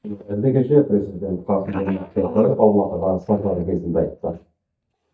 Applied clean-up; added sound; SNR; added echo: neural mask model DeepFilterNet 3.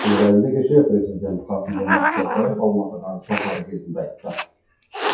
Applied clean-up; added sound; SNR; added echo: classical method WPE with log-MMSE.